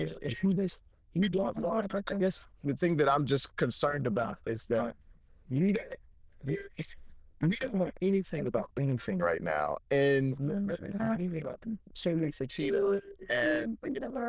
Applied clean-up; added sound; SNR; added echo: neural diffusion model UNIVERSE++.